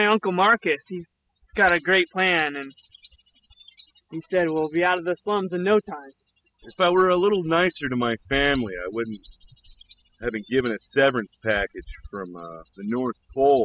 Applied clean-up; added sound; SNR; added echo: classical method spectral subtraction.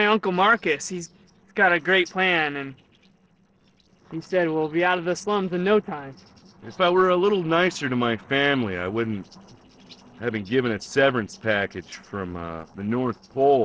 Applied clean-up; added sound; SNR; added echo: neural separator model SepFormer DNS4.